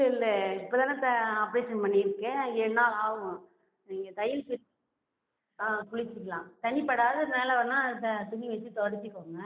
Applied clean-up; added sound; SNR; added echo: neural mask model Resemble Enhance denoiser.